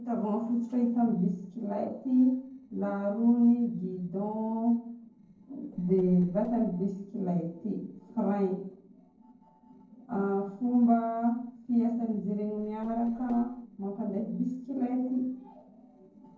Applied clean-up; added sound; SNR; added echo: neural separator model SepFormer DNS4.